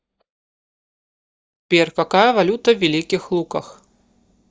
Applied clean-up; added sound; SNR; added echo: neural mask model DeepFilterNet 3.